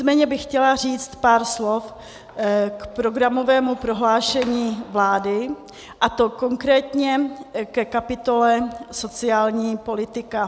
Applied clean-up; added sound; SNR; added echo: none; none; none; none.